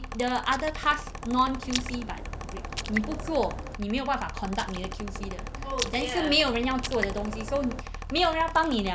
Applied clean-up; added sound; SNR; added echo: none; Raindrop + Mechanical fan; 6 dB; none.